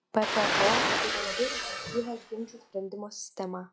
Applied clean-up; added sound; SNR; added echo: classical method log-MMSE.